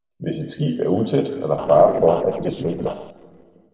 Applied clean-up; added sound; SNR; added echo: neural separator model SepFormer DNS4.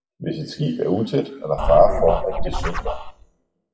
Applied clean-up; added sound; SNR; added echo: classical method WPE with log-MMSE.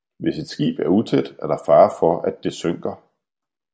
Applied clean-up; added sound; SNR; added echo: none; none; none; none.